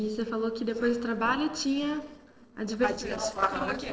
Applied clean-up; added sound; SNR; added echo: neural separator model SepFormer DNS4.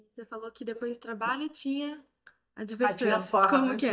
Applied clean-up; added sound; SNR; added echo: neural mask model DeepFilterNet 3.